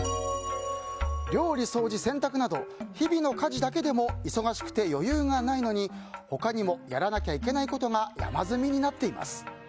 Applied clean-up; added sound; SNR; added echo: none; none; none; none.